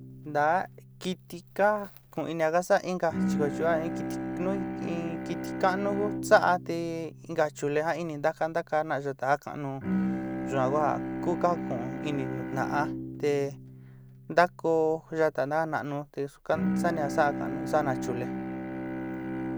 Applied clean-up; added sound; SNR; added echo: none; Bowed string instrument; 6 dB; none.